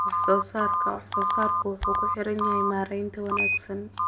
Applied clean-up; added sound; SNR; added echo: none; Telephone; -3 dB; reverberation time 0.7 s.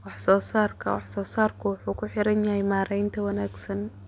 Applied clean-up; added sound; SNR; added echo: none; none; none; none.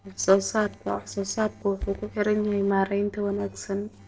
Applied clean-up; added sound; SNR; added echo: neural separator model SepFormer DNS4.